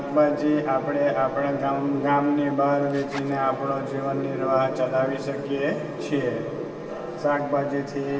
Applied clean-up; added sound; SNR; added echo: none; Zipper (clothing); 18 dB; reverberation time 1.4 s.